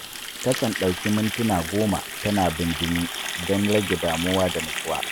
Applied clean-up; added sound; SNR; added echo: none; Water tap, faucet; 6 dB; none.